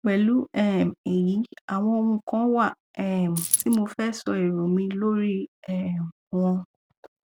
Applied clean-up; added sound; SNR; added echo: none; Coin (dropping); 1 dB; none.